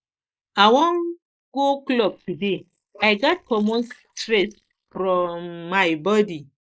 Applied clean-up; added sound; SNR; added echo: neural mask model Resemble Enhance denoiser.